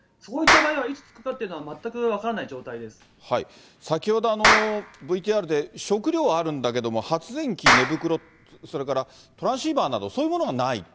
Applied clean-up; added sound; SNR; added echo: none; Clapping; 1 dB; none.